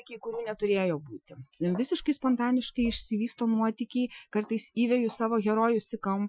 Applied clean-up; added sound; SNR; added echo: classical method Wiener filter.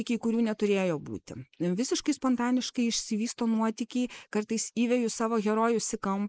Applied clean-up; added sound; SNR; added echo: neural mask model Resemble Enhance denoiser.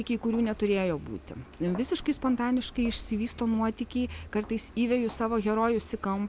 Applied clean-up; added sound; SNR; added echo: none; Walk, footsteps; 17 dB; none.